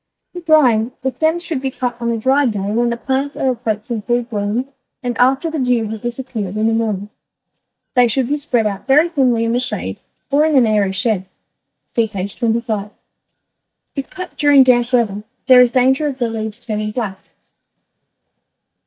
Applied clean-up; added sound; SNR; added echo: neural mask model DeepFilterNet 3.